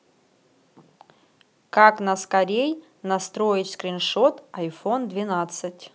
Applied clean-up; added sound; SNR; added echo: none; none; none; none.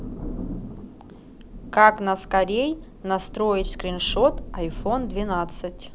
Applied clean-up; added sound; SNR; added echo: none; Thunder; 10 dB; none.